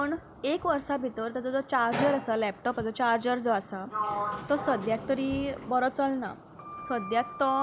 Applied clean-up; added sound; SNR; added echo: none; Sliding door; 10 dB; none.